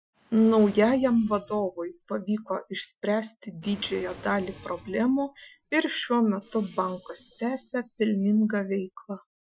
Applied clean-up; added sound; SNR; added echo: classical method Wiener filter.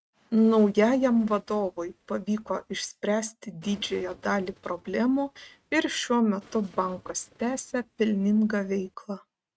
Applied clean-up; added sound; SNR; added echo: neural mask model RNNoise.